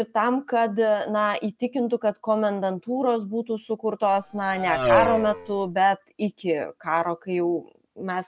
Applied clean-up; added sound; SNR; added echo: none; Race car, auto racing; 1 dB; none.